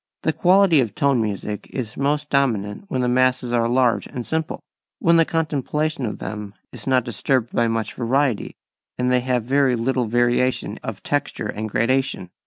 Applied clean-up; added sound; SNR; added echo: none; none; none; none.